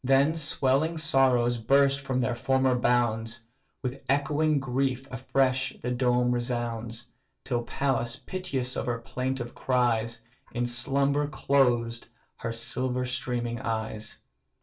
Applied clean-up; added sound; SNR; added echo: none; none; none; reverberation time 0.2 s.